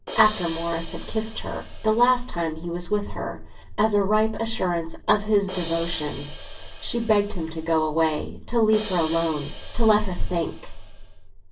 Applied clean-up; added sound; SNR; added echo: none; Crash cymbal; 14 dB; reverberation time 0.3 s.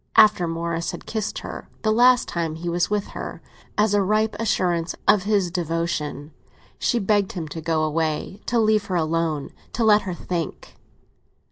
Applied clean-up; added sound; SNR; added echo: none; none; none; none.